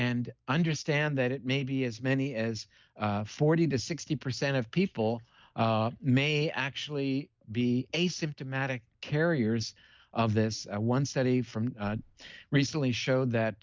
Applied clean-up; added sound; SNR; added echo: none; none; none; none.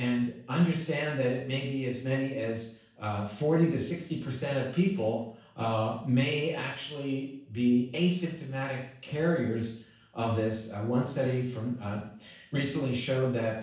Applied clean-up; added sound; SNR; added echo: none; none; none; reverberation time 0.7 s.